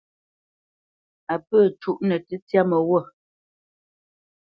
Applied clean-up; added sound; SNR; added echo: none; none; none; none.